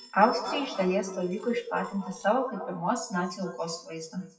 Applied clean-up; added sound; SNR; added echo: classical method WPE with log-MMSE.